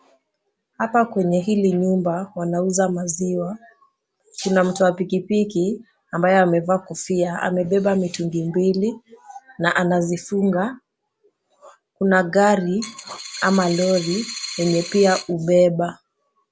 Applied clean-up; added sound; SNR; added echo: none; Coin (dropping); 11 dB; none.